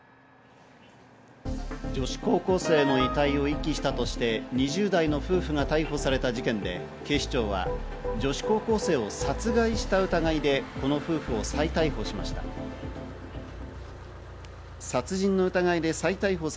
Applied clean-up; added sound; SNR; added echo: none; Motor vehicle (road); 17 dB; none.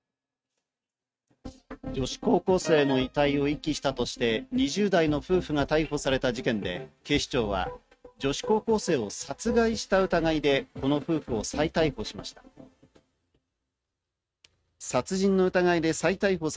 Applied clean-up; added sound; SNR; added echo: neural mask model RNNoise.